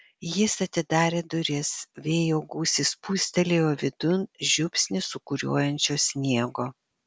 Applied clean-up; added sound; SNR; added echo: none; none; none; none.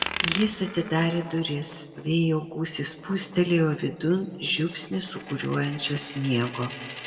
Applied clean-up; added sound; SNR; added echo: none; Coin (dropping); 12 dB; reverberation time 1.3 s.